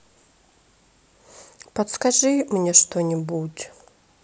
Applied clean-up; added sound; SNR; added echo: none; none; none; none.